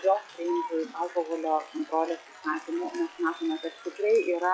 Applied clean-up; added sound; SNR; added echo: classical method log-MMSE.